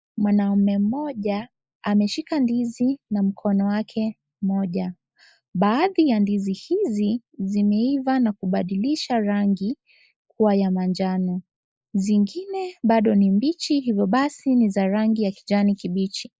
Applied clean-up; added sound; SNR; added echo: neural mask model Resemble Enhance denoiser.